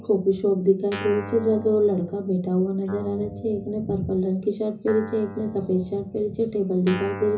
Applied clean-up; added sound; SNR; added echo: none; Guitar; 15 dB; reverberation time 0.5 s.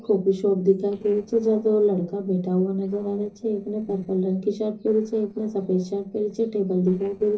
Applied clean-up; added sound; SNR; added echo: neural separator model SepFormer DNS4.